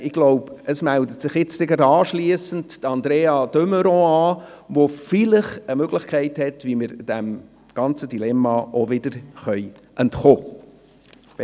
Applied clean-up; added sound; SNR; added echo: none; none; none; none.